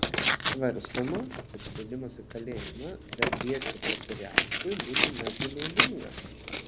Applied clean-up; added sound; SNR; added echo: none; Tearing; -5 dB; none.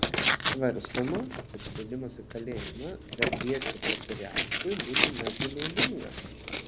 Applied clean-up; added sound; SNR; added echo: neural mask model Resemble Enhance denoiser.